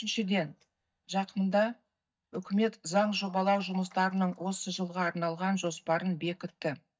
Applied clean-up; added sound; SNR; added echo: neural mask model DeepFilterNet 3.